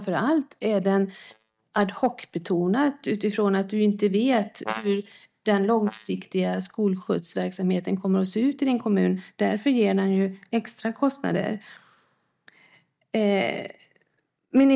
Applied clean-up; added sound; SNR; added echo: neural mask model DeepFilterNet 3.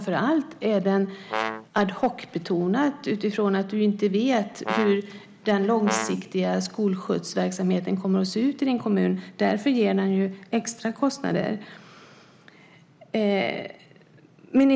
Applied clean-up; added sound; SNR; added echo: none; Brass instrument; 7 dB; none.